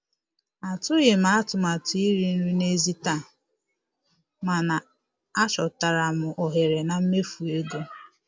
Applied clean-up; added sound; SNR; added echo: none; none; none; none.